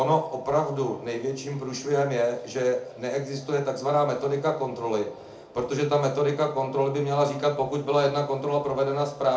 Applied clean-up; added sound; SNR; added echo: none; none; none; reverberation time 0.4 s.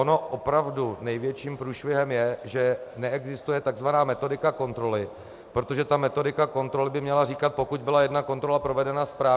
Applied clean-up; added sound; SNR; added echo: none; none; none; none.